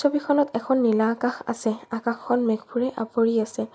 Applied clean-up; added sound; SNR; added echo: none; none; none; none.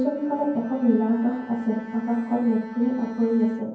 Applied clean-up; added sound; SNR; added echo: none; Bowed string instrument; 18 dB; reverberation time 0.9 s.